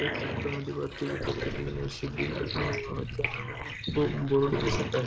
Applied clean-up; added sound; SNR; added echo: neural mask model Resemble Enhance denoiser.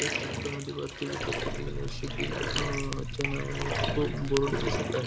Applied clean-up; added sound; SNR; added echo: none; Bathtub (filling or washing) + Crackle; -2 dB; none.